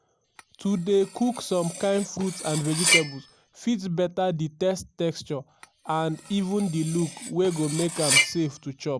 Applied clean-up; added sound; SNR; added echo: none; Cutlery, silverware; 3 dB; none.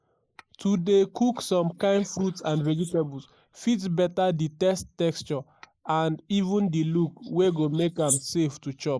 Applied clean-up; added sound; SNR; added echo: neural mask model Resemble Enhance denoiser.